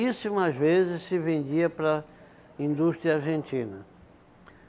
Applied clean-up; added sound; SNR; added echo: none; Squeak; 12 dB; none.